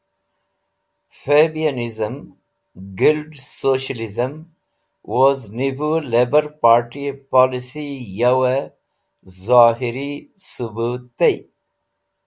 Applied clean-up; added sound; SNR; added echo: none; none; none; none.